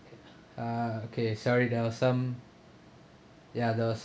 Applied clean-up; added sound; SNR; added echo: none; none; none; none.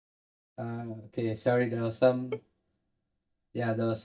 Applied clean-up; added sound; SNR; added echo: neural mask model DeepFilterNet 3.